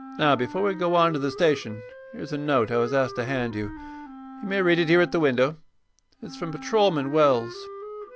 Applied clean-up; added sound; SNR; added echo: none; Wind instrument, woodwind instrument; 14 dB; none.